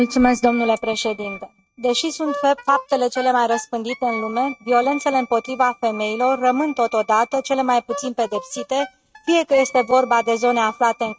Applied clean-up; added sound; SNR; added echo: neural mask model RNNoise.